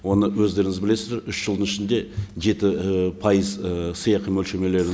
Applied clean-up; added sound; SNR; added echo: none; none; none; none.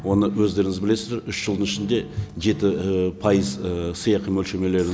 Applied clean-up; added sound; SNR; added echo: none; Piano; 18 dB; none.